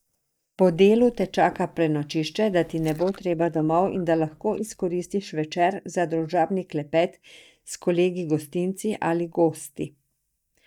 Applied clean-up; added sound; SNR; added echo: neural mask model DeepFilterNet 3.